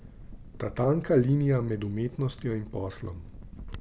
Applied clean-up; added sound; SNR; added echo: none; Crackle; 15 dB; none.